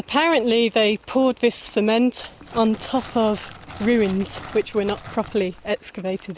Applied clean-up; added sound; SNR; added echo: none; Crackle; 17 dB; none.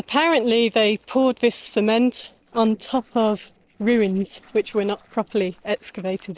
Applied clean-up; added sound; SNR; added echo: neural separator model SepFormer DNS4.